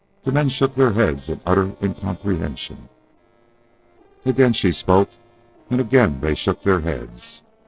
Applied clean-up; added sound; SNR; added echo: neural separator model SepFormer DNS4.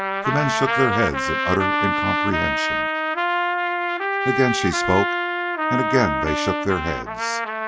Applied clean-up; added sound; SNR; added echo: none; Trumpet; -2 dB; none.